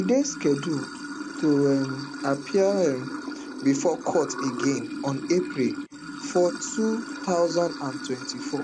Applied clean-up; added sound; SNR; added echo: none; Sink (filling or washing) / Water; 9 dB; none.